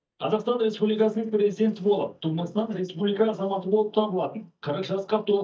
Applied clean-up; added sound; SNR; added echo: neural mask model DeepFilterNet 3.